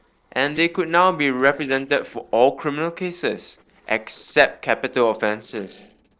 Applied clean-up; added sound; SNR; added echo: neural separator model SepFormer DNS4.